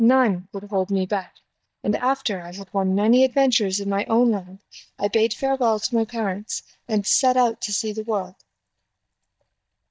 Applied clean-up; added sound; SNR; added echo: neural mask model DeepFilterNet 3.